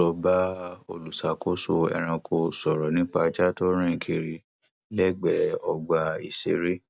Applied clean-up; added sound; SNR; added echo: none; none; none; none.